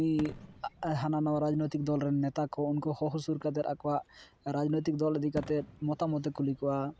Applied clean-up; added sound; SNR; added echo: none; Fireworks; 19 dB; none.